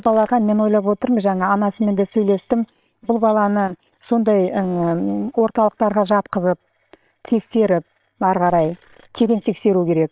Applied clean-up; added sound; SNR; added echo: neural separator model SepFormer WHAM!.